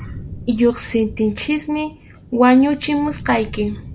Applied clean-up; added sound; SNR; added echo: none; Thunder; 15 dB; none.